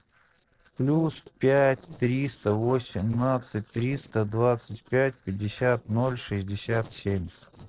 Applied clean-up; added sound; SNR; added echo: neural separator model SepFormer DNS4.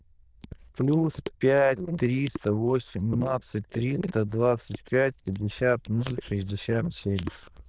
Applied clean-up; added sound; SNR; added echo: neural diffusion model UNIVERSE++.